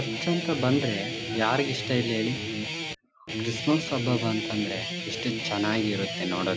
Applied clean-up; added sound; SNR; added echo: none; Guitar; 4 dB; none.